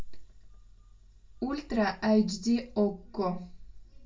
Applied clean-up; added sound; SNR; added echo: none; none; none; reverberation time 0.2 s.